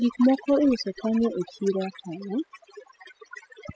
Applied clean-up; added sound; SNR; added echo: classical method spectral subtraction.